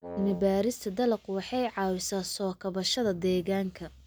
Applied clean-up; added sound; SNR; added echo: none; Wind instrument, woodwind instrument; 12 dB; none.